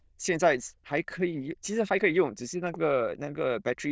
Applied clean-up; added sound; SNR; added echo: neural diffusion model UNIVERSE++.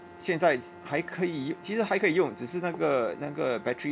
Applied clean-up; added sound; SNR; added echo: none; Bowed string instrument; 19 dB; none.